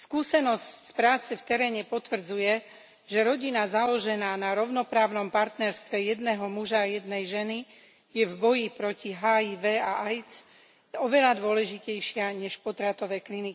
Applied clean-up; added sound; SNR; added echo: none; none; none; none.